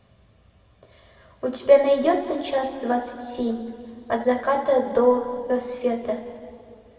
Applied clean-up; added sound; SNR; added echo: none; none; none; reverberation time 2.1 s.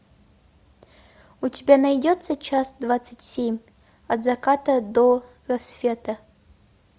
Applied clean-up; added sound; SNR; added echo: none; none; none; none.